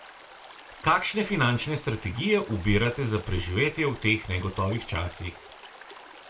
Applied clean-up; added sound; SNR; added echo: none; Stream; 19 dB; reverberation time 0.2 s.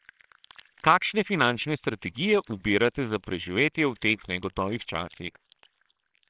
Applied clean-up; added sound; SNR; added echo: neural separator model SepFormer WHAMR!.